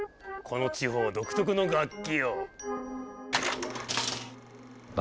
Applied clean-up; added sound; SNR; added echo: none; none; none; none.